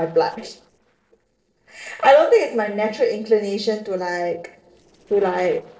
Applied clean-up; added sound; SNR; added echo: neural separator model SepFormer DNS4.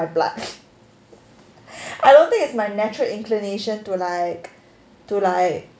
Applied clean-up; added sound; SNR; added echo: none; none; none; none.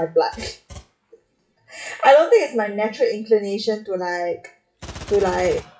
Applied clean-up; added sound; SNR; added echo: classical method WPE with log-MMSE.